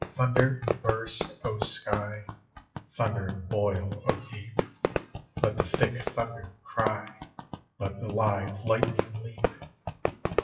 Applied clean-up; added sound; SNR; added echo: classical method WPE with log-MMSE.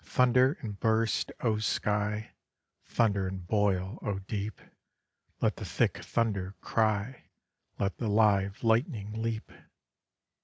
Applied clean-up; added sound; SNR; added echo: none; none; none; none.